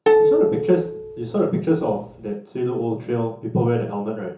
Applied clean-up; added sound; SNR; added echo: none; Plucked string instrument; -2 dB; reverberation time 0.6 s.